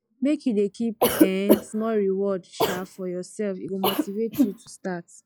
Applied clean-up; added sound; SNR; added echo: classical method log-MMSE.